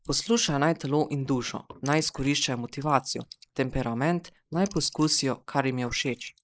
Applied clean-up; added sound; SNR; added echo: neural mask model Resemble Enhance denoiser.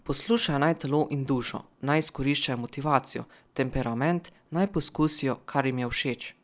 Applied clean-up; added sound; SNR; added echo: none; none; none; none.